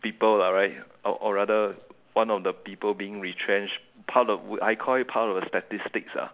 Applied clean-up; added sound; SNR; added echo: none; none; none; none.